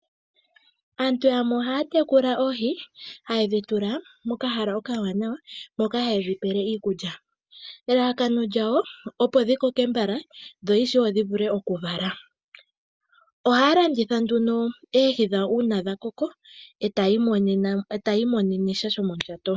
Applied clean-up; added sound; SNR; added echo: none; none; none; none.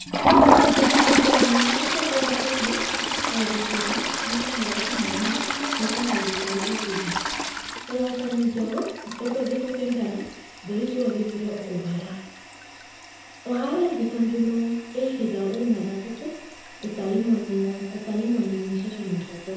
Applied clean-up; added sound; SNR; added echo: none; Toilet flush; -2 dB; reverberation time 0.9 s.